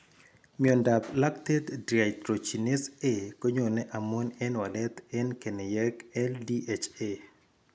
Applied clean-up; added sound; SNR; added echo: none; none; none; none.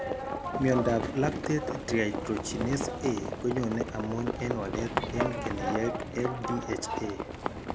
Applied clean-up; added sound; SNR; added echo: none; Livestock, farm animals, working animals; 2 dB; none.